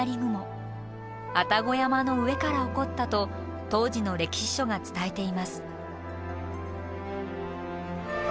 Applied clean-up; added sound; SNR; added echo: none; none; none; none.